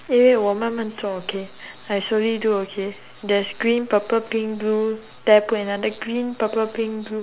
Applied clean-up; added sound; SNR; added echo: none; none; none; none.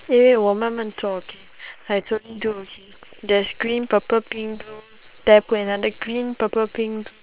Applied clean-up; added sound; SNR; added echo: neural separator model SepFormer WHAM!.